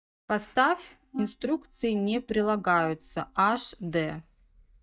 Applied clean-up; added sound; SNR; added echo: neural mask model DeepFilterNet 3.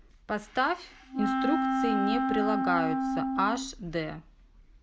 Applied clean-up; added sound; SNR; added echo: none; Wind instrument, woodwind instrument; -2 dB; none.